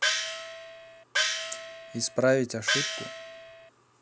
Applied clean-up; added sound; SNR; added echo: none; Gong; -1 dB; none.